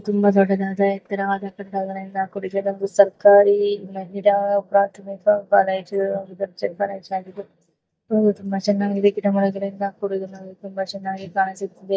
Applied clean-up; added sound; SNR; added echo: neural mask model DeepFilterNet 3.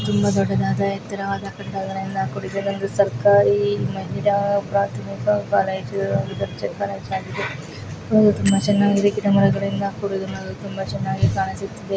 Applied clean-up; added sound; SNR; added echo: none; Bell; 18 dB; none.